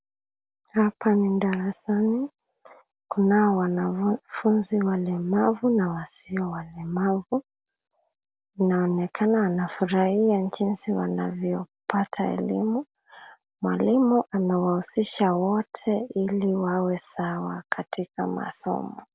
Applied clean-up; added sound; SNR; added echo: none; none; none; none.